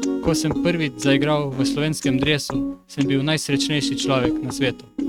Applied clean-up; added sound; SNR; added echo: neural mask model RNNoise.